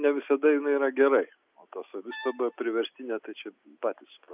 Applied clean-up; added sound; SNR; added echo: none; Brass instrument; 19 dB; none.